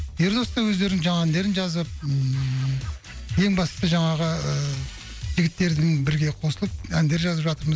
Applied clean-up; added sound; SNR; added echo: none; none; none; none.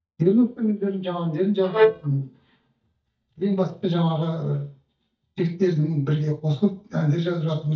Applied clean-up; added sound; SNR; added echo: neural mask model DeepFilterNet 3.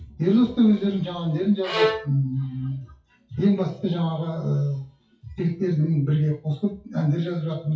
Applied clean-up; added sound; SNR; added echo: classical method WPE with log-MMSE.